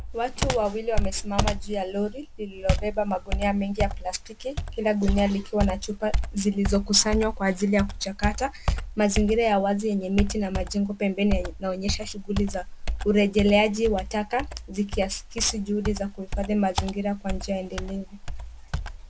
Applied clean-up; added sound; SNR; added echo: none; Computer keyboard; 4 dB; none.